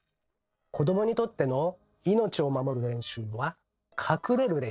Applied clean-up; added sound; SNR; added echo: neural separator model SepFormer DNS4.